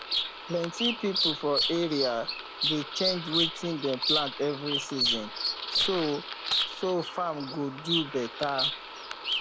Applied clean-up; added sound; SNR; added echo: none; Bird vocalization, bird call, bird song; 0 dB; none.